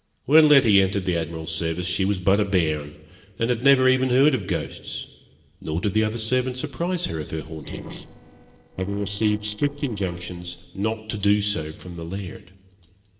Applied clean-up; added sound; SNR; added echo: neural separator model SepFormer DNS4.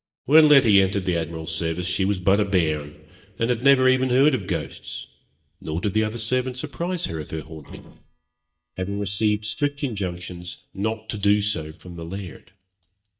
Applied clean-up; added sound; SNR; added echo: neural mask model DeepFilterNet 3.